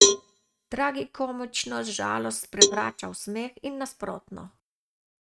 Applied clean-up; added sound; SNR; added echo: neural mask model RNNoise.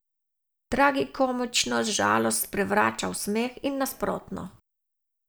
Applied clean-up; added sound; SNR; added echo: none; none; none; none.